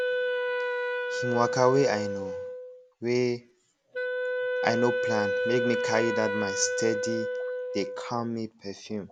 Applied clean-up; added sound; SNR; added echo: none; Wind instrument, woodwind instrument; 0 dB; none.